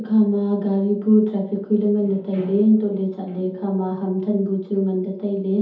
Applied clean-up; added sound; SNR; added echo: none; none; none; reverberation time 0.6 s.